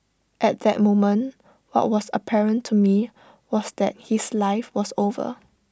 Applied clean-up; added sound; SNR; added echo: none; none; none; none.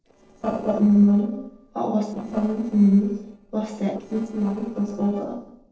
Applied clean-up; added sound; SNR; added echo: neural separator model SepFormer DNS4.